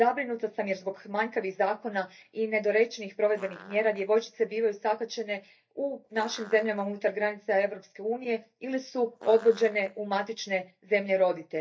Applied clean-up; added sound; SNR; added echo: neural mask model DeepFilterNet 3.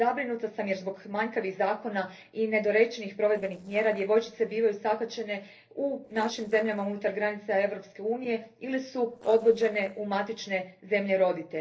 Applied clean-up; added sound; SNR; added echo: neural separator model SepFormer DNS4.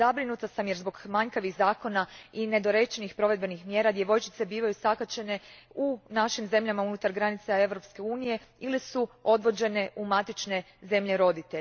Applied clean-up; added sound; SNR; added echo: none; none; none; none.